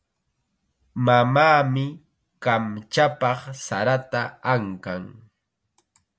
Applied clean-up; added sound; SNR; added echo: none; none; none; none.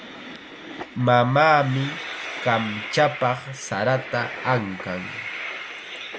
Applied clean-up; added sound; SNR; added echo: none; Train; 11 dB; none.